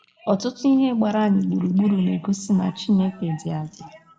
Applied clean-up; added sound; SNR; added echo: none; none; none; reverberation time 0.5 s.